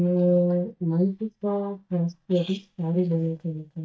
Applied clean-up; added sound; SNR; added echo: neural mask model DeepFilterNet 3.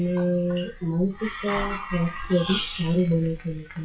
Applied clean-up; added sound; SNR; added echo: classical method WPE with log-MMSE.